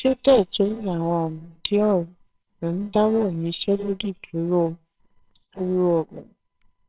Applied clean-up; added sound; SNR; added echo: neural separator model SepFormer WHAMR!.